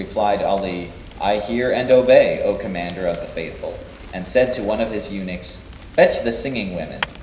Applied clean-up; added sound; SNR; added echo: none; Fire; 16 dB; reverberation time 0.9 s.